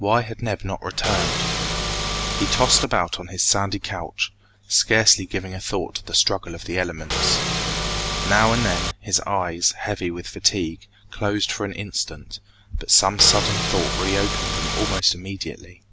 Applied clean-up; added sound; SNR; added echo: none; Engine / Car; 0 dB; none.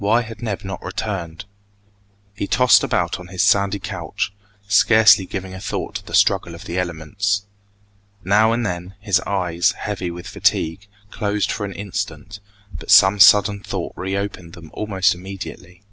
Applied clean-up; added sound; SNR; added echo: none; none; none; none.